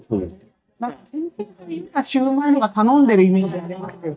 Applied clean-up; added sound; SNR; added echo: neural mask model DeepFilterNet 3.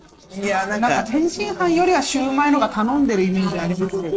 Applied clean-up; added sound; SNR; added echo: neural separator model SepFormer DNS4.